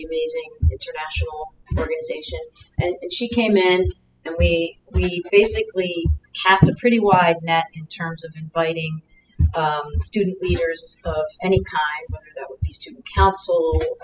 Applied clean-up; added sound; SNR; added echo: classical method spectral subtraction.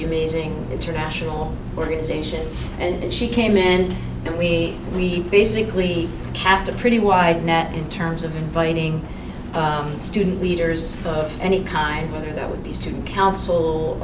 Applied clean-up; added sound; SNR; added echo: none; none; none; none.